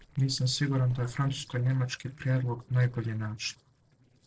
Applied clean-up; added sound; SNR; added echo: neural separator model SepFormer DNS4.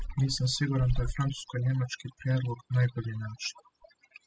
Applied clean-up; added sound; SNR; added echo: classical method spectral subtraction.